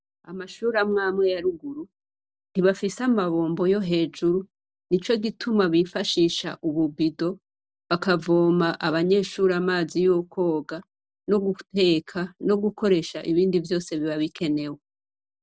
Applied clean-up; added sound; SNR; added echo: none; none; none; none.